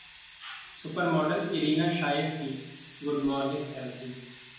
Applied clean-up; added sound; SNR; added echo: none; Hiss; 14 dB; reverberation time 0.9 s.